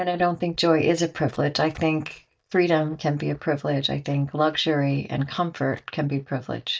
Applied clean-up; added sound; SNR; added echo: neural mask model DeepFilterNet 3.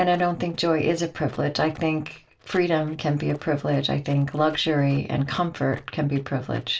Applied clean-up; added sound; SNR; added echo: neural separator model SepFormer DNS4.